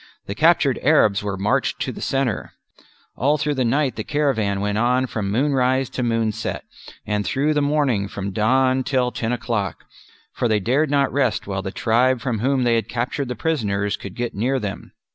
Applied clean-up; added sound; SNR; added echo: none; none; none; none.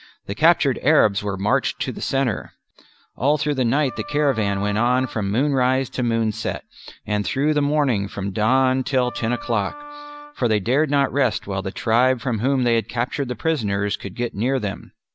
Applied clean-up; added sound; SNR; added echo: none; Wind instrument, woodwind instrument; 15 dB; none.